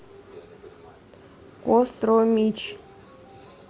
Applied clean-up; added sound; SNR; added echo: none; none; none; none.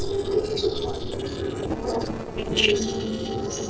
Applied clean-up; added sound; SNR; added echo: neural separator model SepFormer DNS4.